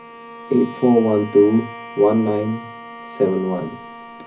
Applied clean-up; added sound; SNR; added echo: none; Bowed string instrument; 16 dB; reverberation time 0.4 s.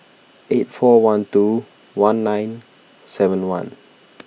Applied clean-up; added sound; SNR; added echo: none; none; none; none.